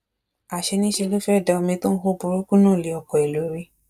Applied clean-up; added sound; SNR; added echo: neural mask model DeepFilterNet 3.